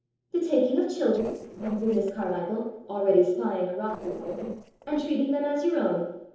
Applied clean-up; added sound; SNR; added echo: neural separator model SepFormer DNS4.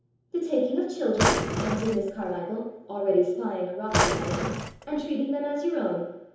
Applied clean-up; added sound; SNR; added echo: none; Drawer open or close; -1 dB; reverberation time 0.9 s.